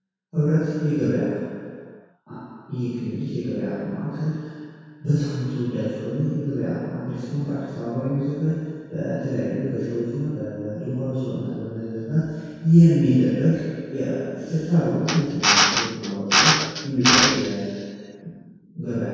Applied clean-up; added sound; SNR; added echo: none; Drill; -2 dB; reverberation time 2.0 s.